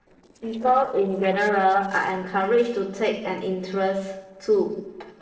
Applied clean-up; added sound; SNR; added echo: neural separator model SepFormer DNS4.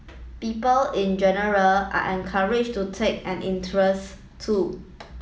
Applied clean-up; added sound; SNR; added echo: none; none; none; none.